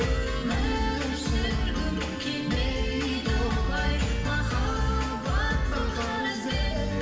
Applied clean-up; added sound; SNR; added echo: none; none; none; reverberation time 0.9 s.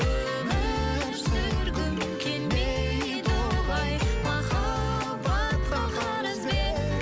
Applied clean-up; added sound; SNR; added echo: none; none; none; none.